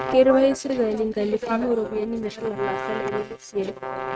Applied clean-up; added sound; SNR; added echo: neural mask model RNNoise.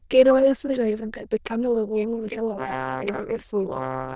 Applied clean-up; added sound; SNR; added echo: neural diffusion model UNIVERSE++.